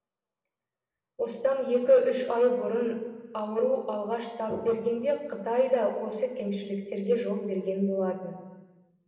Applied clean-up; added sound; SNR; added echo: none; none; none; reverberation time 1.4 s.